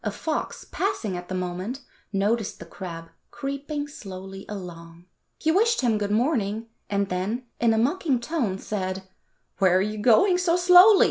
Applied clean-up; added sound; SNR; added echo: none; none; none; none.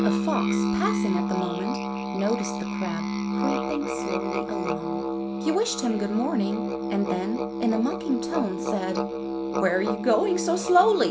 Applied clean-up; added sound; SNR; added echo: none; Musical instrument; 1 dB; none.